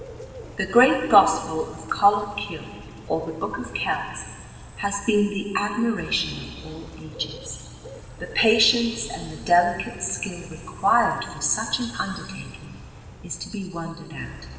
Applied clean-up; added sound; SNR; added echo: none; Bird / Rain; 17 dB; reverberation time 2.4 s.